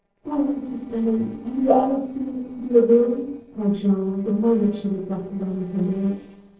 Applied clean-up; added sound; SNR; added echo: neural separator model SepFormer DNS4.